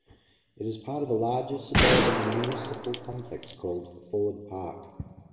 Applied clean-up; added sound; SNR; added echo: none; Gunshot, gunfire; -4 dB; reverberation time 1.4 s.